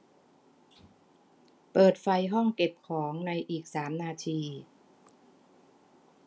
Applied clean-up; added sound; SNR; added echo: none; none; none; none.